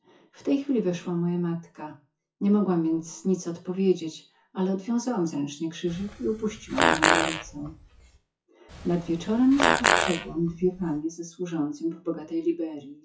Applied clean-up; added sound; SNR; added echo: classical method WPE with log-MMSE.